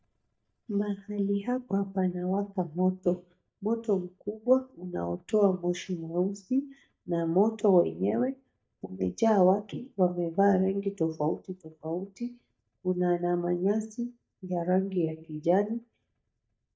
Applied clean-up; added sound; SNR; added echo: neural mask model DeepFilterNet 3.